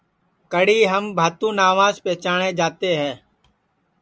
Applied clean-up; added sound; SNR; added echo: none; none; none; none.